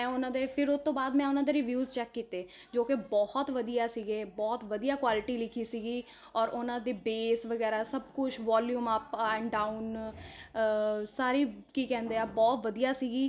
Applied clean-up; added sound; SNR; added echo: none; none; none; none.